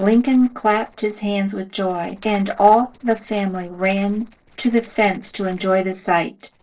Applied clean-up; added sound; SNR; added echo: neural separator model SepFormer DNS4.